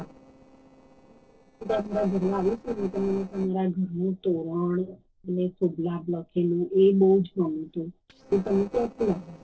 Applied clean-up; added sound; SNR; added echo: neural separator model SepFormer DNS4.